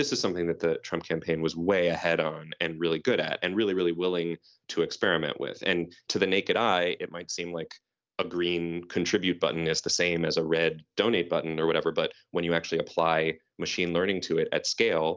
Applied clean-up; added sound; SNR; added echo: none; none; none; none.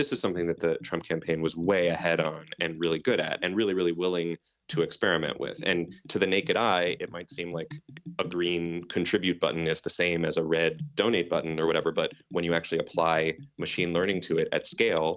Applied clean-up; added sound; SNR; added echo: neural mask model RNNoise.